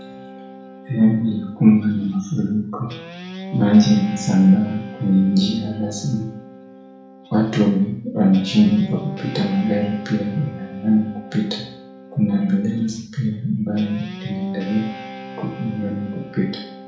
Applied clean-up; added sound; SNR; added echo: none; Guitar; 16 dB; reverberation time 0.5 s.